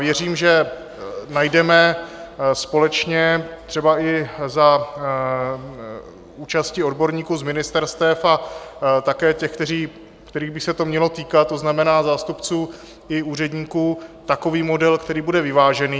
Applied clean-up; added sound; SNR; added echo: none; none; none; none.